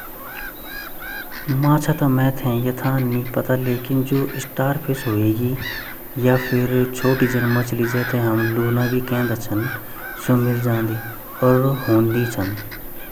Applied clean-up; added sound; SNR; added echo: none; Gull, seagull / Bird vocalization, bird call, bird song; 11 dB; none.